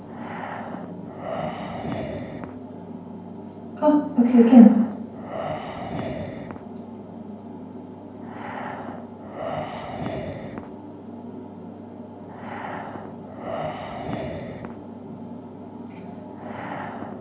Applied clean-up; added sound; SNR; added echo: none; Breathing; 10 dB; reverberation time 0.9 s.